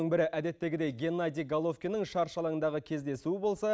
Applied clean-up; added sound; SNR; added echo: none; none; none; none.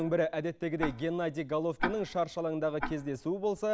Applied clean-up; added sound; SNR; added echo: none; Tick-tock; 10 dB; none.